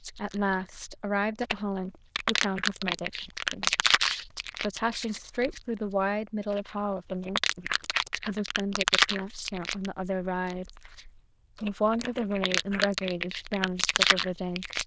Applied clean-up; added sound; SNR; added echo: neural diffusion model UNIVERSE++.